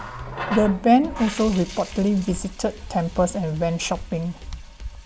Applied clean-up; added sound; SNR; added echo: none; Walk, footsteps + Water tap, faucet; 12 dB; none.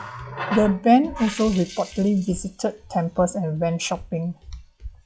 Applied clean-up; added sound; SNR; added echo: classical method log-MMSE.